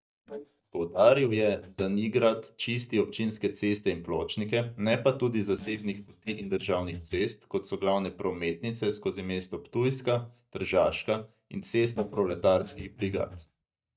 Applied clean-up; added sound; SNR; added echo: neural mask model DeepFilterNet 3.